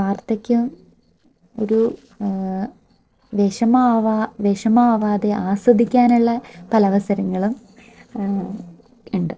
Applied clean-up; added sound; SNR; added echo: neural separator model SepFormer DNS4.